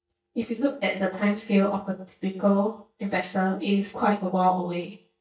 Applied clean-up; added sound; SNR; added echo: neural mask model DeepFilterNet 3.